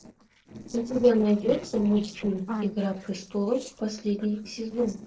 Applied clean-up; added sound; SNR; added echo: neural separator model SepFormer DNS4.